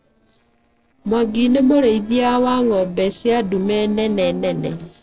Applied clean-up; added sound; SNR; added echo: neural separator model SepFormer DNS4.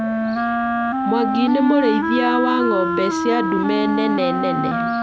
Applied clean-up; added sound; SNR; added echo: none; Wind instrument, woodwind instrument; -1 dB; none.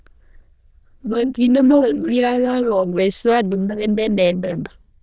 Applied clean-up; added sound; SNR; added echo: neural diffusion model UNIVERSE++.